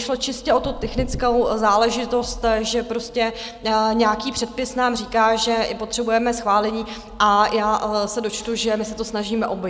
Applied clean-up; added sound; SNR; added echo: none; Knock / Wood; 13 dB; none.